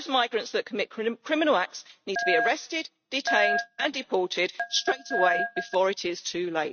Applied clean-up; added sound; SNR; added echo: neural mask model RNNoise.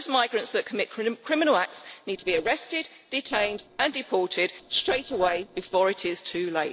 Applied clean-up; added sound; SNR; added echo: neural separator model SepFormer DNS4.